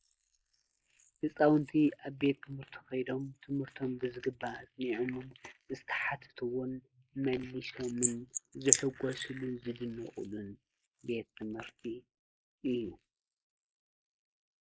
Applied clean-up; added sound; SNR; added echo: neural mask model Resemble Enhance denoiser.